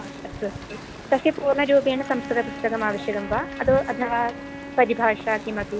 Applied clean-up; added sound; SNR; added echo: none; Wind + Wind instrument, woodwind instrument; 11 dB; none.